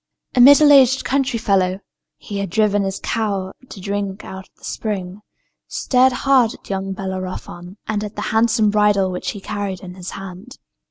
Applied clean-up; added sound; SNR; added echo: none; none; none; none.